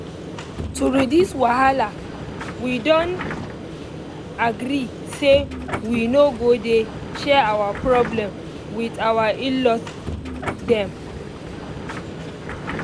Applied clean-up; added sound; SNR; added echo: none; Subway, metro, underground; 9 dB; none.